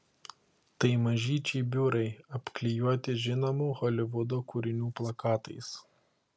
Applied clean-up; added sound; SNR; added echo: none; none; none; none.